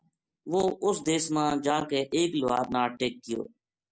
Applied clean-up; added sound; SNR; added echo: none; none; none; none.